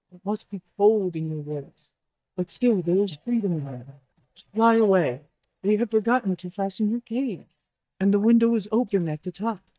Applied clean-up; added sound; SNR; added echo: neural mask model DeepFilterNet 3.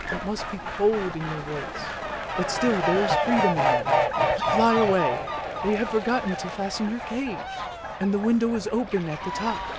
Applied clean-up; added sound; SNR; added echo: none; Fowl; 1 dB; none.